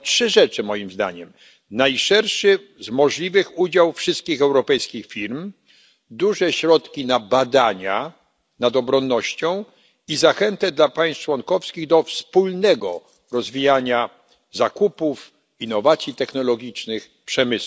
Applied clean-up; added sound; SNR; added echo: none; none; none; none.